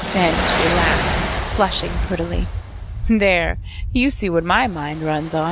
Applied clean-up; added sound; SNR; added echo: none; Waves, surf + Thunder; 3 dB; none.